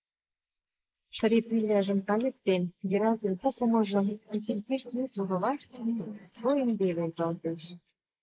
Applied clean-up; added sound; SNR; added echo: neural mask model Resemble Enhance denoiser.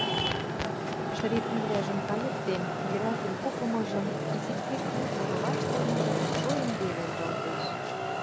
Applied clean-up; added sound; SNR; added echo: none; Traffic noise, roadway noise; -3 dB; none.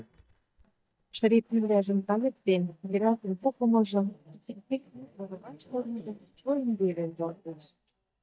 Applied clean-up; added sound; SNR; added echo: neural mask model DeepFilterNet 3.